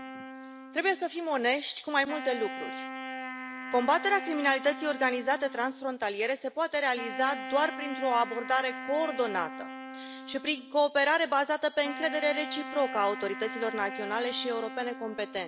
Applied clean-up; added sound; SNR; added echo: none; Wind instrument, woodwind instrument; 10 dB; none.